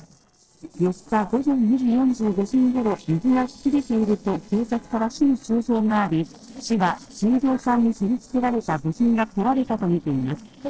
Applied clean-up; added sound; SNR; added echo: neural separator model SepFormer DNS4.